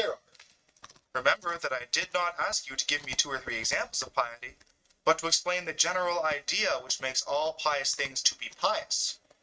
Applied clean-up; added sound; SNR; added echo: neural mask model RNNoise.